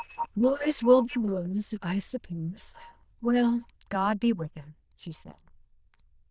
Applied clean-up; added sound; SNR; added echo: neural diffusion model UNIVERSE++.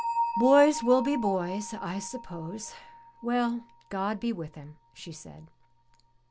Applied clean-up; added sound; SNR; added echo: none; Bell; 9 dB; none.